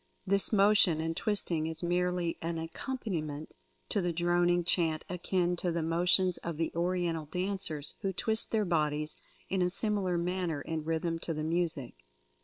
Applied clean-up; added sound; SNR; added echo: neural separator model SepFormer WHAM!.